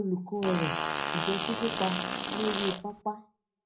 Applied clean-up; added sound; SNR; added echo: none; Fart; -1 dB; reverberation time 0.4 s.